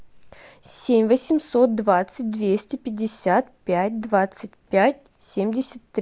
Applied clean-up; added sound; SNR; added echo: none; none; none; none.